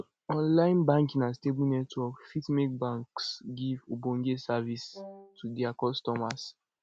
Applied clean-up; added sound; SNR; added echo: none; Wind instrument, woodwind instrument; 17 dB; none.